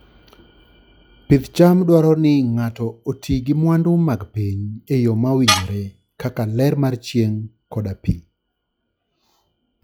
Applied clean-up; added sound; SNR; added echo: classical method log-MMSE.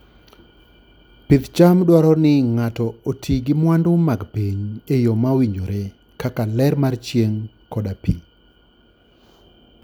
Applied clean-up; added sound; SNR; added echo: none; none; none; none.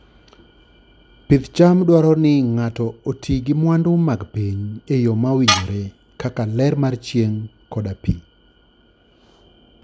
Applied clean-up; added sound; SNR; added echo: none; Tools; 2 dB; none.